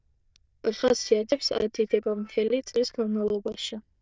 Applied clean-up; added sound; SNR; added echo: neural diffusion model UNIVERSE++.